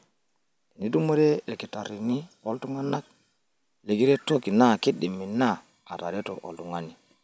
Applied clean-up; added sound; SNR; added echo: none; none; none; none.